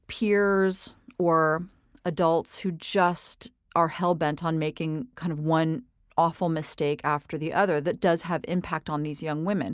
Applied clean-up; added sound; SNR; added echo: none; none; none; none.